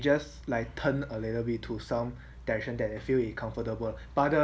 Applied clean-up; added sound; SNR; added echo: none; none; none; none.